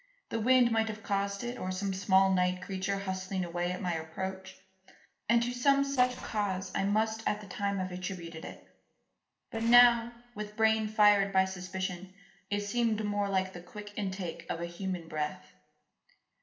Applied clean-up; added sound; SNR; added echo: neural separator model SepFormer DNS4.